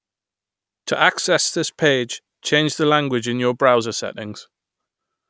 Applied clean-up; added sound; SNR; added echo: none; none; none; none.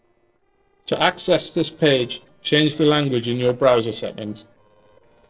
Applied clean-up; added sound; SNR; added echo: neural separator model SepFormer DNS4.